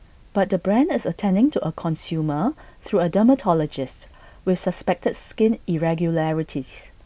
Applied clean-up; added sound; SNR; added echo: none; none; none; none.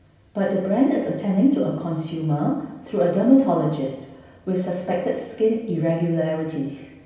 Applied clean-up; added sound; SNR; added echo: none; none; none; reverberation time 0.9 s.